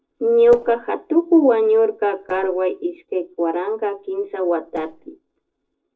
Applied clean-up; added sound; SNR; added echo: neural separator model SepFormer DNS4.